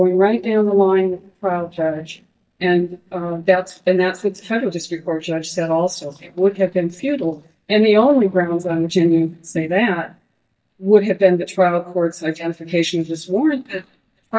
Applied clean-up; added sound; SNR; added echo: neural mask model DeepFilterNet 3.